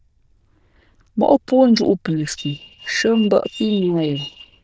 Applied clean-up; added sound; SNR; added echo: neural diffusion model UNIVERSE++.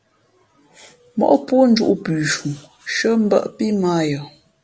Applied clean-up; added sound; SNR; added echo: none; none; none; none.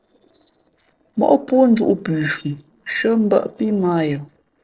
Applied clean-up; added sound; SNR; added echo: neural separator model SepFormer DNS4.